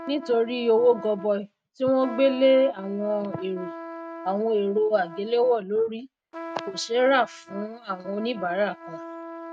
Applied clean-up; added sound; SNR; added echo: neural mask model RNNoise.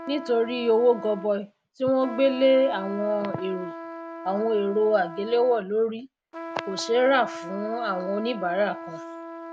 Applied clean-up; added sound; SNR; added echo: none; Trumpet; 13 dB; none.